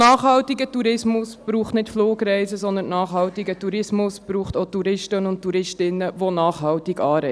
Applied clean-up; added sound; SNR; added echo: none; none; none; none.